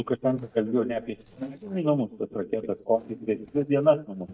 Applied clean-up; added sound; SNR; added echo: neural mask model DeepFilterNet 3.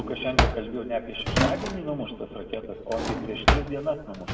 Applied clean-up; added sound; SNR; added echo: none; Drawer open or close; -3 dB; reverberation time 1.5 s.